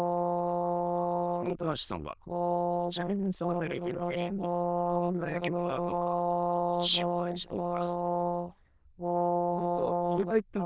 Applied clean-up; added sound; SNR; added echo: neural diffusion model UNIVERSE++.